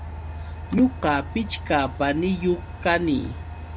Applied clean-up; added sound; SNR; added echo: none; Train; 10 dB; none.